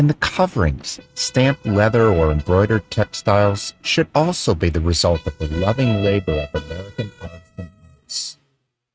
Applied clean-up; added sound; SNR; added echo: neural mask model RNNoise.